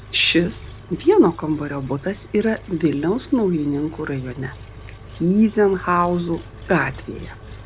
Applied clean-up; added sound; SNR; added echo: none; Engine; 17 dB; none.